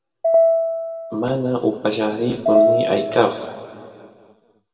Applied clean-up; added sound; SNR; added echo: none; Piano; -2 dB; reverberation time 1.8 s.